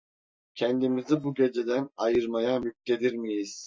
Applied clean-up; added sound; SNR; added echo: neural mask model DeepFilterNet 3.